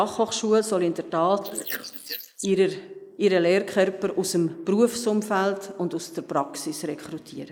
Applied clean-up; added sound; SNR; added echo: neural mask model Resemble Enhance denoiser.